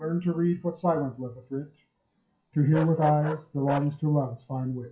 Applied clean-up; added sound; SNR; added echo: classical method WPE with log-MMSE.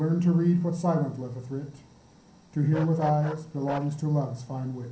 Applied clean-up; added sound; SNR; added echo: none; Bark; 17 dB; reverberation time 0.6 s.